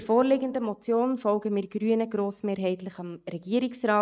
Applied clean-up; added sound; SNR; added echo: neural mask model DeepFilterNet 3.